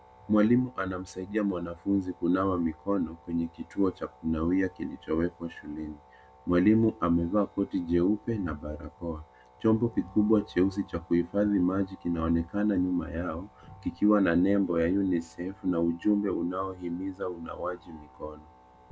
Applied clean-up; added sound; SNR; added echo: none; none; none; none.